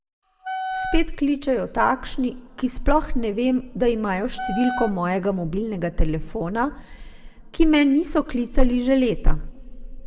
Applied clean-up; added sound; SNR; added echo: none; Wind instrument, woodwind instrument; 9 dB; reverberation time 1.0 s.